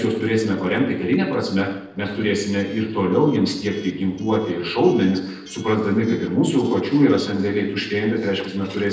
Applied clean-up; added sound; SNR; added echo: neural separator model SepFormer DNS4.